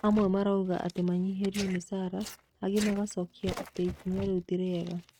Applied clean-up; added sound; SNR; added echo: neural mask model RNNoise.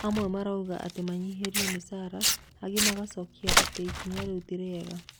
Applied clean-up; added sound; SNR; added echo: none; Tearing; -1 dB; none.